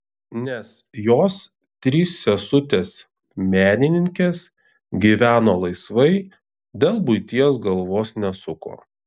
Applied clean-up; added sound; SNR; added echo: none; none; none; none.